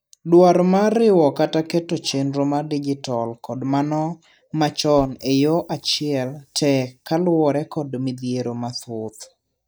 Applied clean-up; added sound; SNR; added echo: neural mask model DeepFilterNet 3.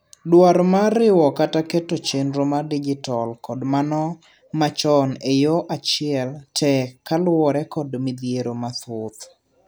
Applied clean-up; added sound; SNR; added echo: none; none; none; none.